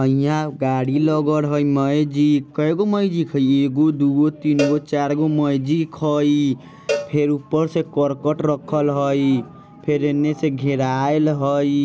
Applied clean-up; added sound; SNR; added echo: none; Cowbell; 12 dB; none.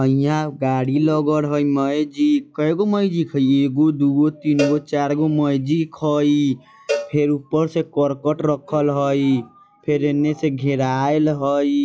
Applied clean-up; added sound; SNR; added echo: classical method log-MMSE.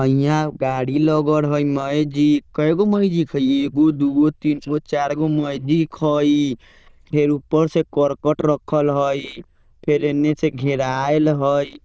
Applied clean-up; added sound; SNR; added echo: neural diffusion model UNIVERSE++.